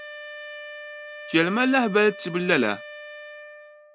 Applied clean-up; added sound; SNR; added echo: none; Wind instrument, woodwind instrument; 14 dB; none.